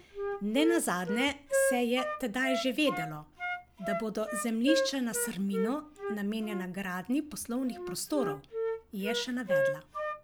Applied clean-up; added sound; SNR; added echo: none; Wind instrument, woodwind instrument; 3 dB; none.